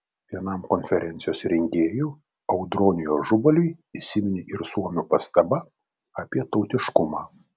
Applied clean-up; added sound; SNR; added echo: none; none; none; none.